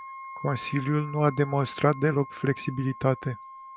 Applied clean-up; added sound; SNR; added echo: none; Wind instrument, woodwind instrument; 15 dB; none.